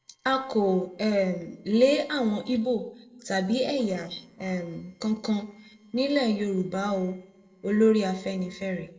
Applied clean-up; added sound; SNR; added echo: neural separator model SepFormer DNS4.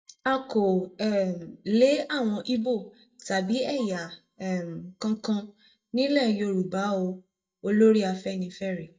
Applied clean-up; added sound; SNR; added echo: neural mask model DeepFilterNet 3.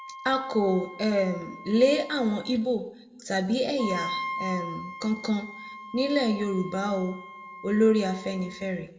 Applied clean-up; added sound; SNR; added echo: none; Wind instrument, woodwind instrument; 13 dB; reverberation time 1.1 s.